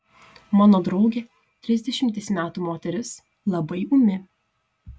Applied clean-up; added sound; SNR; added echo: none; none; none; none.